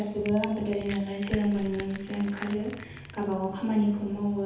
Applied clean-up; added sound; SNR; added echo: none; Crushing; 13 dB; reverberation time 0.8 s.